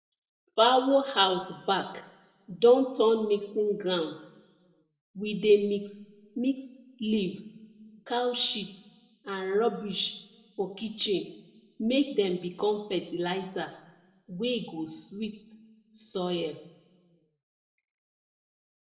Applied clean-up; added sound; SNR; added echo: none; none; none; reverberation time 0.9 s.